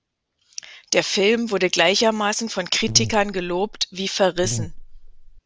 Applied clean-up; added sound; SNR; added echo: none; Buzz; 9 dB; none.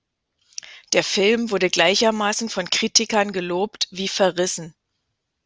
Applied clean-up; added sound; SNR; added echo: none; none; none; none.